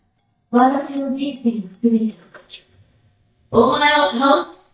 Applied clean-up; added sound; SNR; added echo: neural mask model DeepFilterNet 3.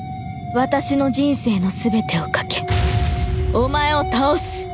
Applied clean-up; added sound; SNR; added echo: none; none; none; none.